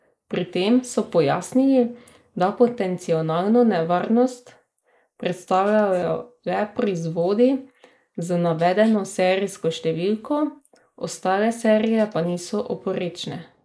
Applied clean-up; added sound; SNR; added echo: neural mask model Resemble Enhance denoiser.